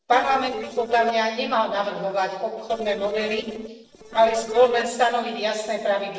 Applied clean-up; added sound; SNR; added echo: neural separator model SepFormer DNS4.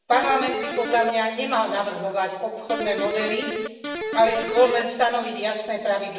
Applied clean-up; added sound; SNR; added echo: none; Electric guitar; 5 dB; reverberation time 1.1 s.